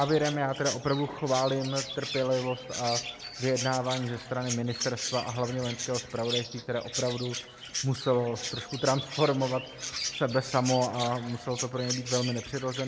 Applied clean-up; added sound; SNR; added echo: none; Chirp, tweet; 8 dB; none.